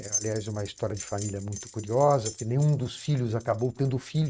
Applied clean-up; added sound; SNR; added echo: neural mask model RNNoise.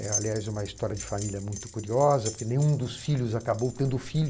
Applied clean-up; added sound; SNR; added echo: none; Keys jangling; 13 dB; none.